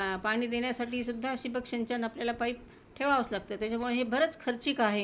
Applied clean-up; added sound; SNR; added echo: none; none; none; none.